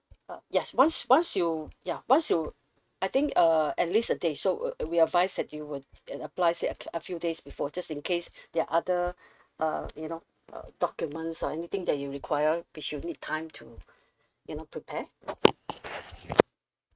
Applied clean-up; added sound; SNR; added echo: neural mask model RNNoise.